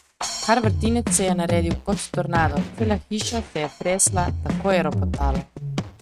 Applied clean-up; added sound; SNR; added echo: neural mask model RNNoise.